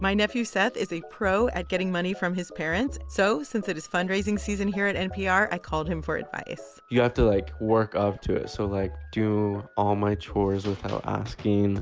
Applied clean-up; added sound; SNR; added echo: none; none; none; none.